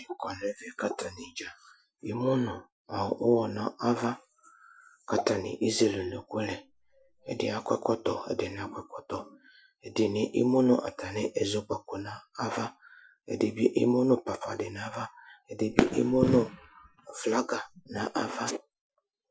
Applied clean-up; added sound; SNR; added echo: classical method Wiener filter.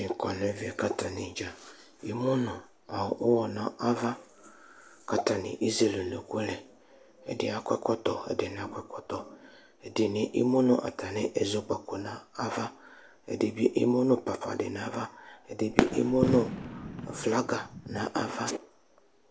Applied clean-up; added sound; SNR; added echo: none; Fireworks; 2 dB; none.